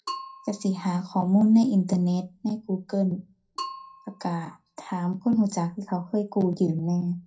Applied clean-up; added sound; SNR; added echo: none; Bell / Percussion; 18 dB; reverberation time 0.2 s.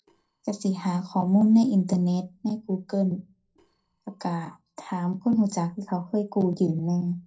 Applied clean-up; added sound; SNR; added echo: neural separator model SepFormer DNS4.